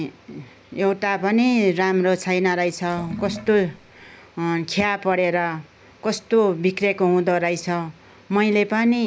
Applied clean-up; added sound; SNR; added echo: none; Sink (filling or washing) / Water; 14 dB; none.